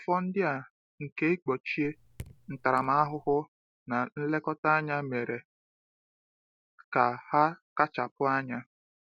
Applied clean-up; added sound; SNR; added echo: none; Raindrop / Drip; 19 dB; none.